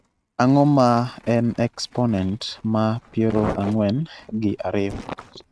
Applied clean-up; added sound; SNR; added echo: neural mask model RNNoise.